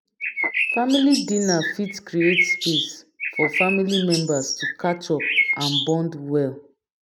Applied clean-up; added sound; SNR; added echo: neural mask model RNNoise.